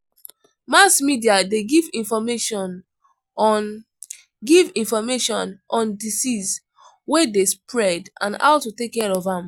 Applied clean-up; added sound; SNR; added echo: none; none; none; none.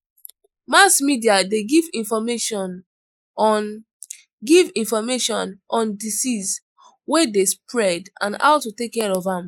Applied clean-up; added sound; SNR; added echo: neural mask model Resemble Enhance denoiser.